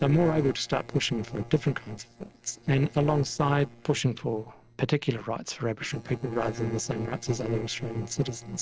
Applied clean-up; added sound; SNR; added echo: neural separator model SepFormer DNS4.